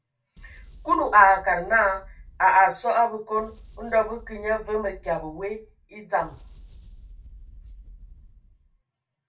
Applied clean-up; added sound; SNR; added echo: none; Boom; 20 dB; reverberation time 0.2 s.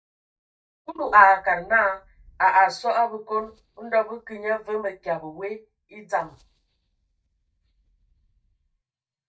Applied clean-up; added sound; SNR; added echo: neural mask model DeepFilterNet 3.